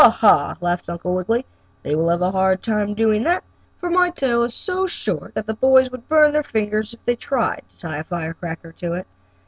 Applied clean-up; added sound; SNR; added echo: none; none; none; none.